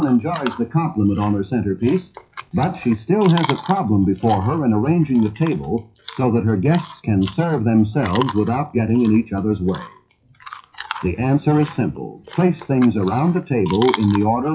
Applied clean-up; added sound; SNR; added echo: classical method WPE with log-MMSE.